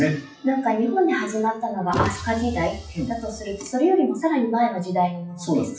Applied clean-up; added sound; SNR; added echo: classical method WPE with log-MMSE.